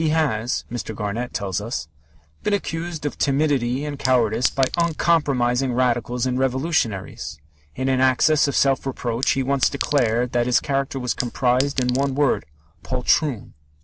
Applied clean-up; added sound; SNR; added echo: none; Chink, clink; 10 dB; none.